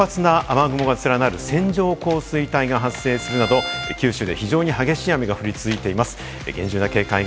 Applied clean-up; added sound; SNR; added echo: none; Bowed string instrument; 16 dB; none.